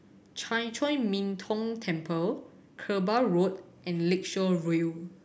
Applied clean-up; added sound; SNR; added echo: none; none; none; none.